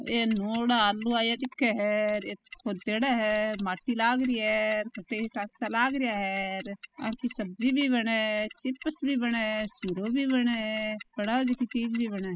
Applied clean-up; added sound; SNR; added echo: classical method spectral subtraction.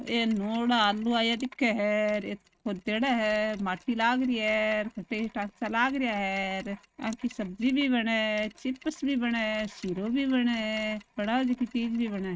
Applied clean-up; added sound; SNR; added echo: neural mask model RNNoise.